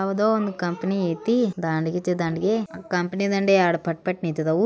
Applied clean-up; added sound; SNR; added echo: none; none; none; none.